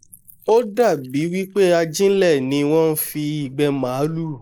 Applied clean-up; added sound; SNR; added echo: neural mask model Resemble Enhance denoiser.